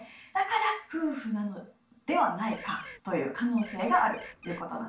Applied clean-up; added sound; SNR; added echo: none; Bird; 16 dB; reverberation time 0.3 s.